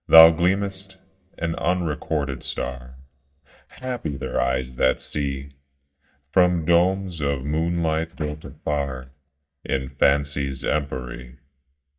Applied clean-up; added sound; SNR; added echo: neural mask model DeepFilterNet 3.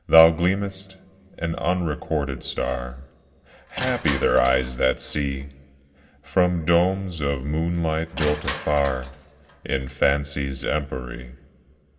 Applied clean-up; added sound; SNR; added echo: none; Crushing; 13 dB; reverberation time 0.4 s.